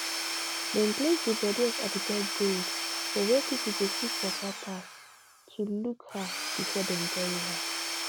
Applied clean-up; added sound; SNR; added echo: none; Tools / Domestic sounds, home sounds; 1 dB; none.